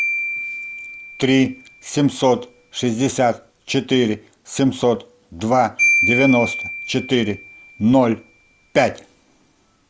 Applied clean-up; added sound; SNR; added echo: none; Marimba, xylophone; 7 dB; none.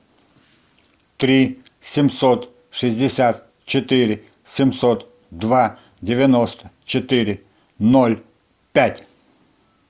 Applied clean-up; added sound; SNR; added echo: none; none; none; none.